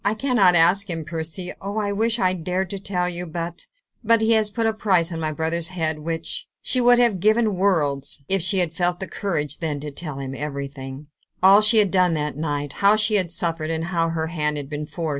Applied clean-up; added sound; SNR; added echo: none; none; none; none.